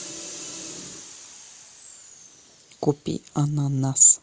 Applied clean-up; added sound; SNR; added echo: none; none; none; none.